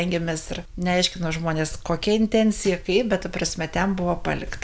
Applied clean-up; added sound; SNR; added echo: none; none; none; none.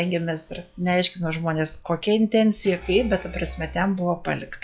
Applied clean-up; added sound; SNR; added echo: classical method log-MMSE.